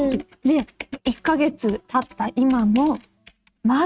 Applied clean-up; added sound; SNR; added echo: neural mask model RNNoise.